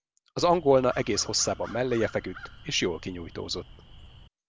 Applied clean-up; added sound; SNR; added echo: none; Crow; 18 dB; none.